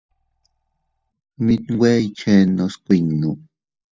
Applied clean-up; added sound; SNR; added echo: neural mask model DeepFilterNet 3.